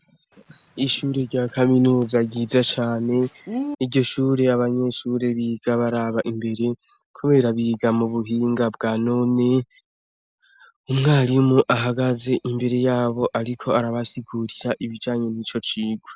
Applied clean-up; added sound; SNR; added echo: none; Bird; 14 dB; none.